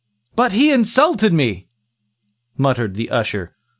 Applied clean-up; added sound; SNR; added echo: none; none; none; none.